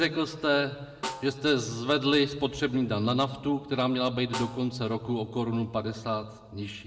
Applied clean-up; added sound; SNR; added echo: none; Snare drum; 16 dB; reverberation time 1.0 s.